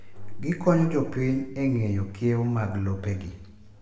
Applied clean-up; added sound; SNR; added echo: none; none; none; reverberation time 0.7 s.